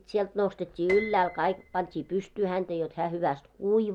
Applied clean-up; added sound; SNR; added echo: none; Piano; 15 dB; none.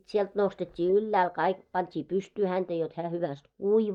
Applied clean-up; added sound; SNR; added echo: neural mask model DeepFilterNet 3.